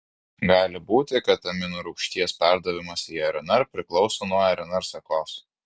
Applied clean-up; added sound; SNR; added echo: none; none; none; none.